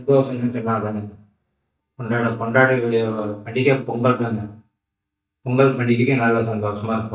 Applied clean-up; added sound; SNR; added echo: neural mask model DeepFilterNet 3.